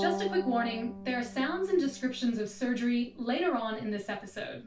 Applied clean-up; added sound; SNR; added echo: none; Bowed string instrument; 11 dB; reverberation time 0.3 s.